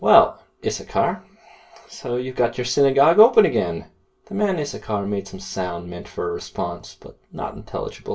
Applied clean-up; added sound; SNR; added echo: none; none; none; reverberation time 0.2 s.